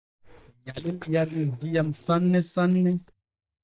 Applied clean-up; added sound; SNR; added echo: neural mask model DeepFilterNet 3.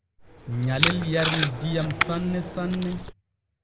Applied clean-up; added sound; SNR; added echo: none; Packing tape, duct tape; 2 dB; none.